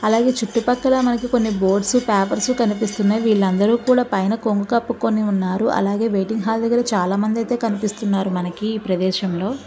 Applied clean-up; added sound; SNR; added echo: none; none; none; none.